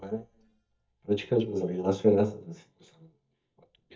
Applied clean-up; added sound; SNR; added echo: neural mask model DeepFilterNet 3.